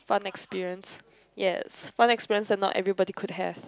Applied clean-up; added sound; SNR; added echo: none; none; none; none.